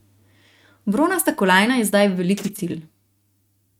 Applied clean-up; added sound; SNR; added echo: neural mask model RNNoise.